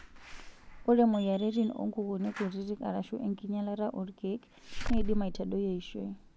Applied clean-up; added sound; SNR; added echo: none; Slam / Alarm; 6 dB; none.